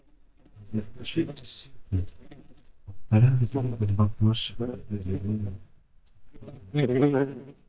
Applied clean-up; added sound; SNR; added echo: neural mask model DeepFilterNet 3.